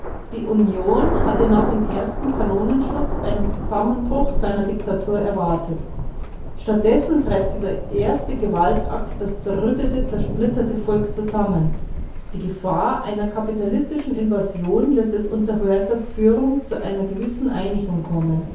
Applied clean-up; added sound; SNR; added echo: none; Thunder; 4 dB; reverberation time 0.6 s.